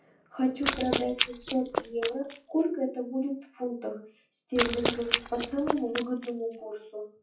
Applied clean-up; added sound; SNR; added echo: classical method WPE with log-MMSE.